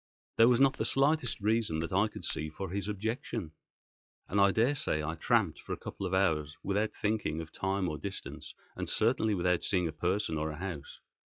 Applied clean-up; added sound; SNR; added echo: classical method log-MMSE.